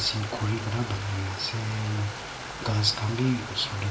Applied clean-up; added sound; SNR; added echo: none; Stream; 9 dB; reverberation time 0.5 s.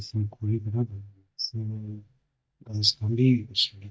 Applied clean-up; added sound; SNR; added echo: neural mask model DeepFilterNet 3.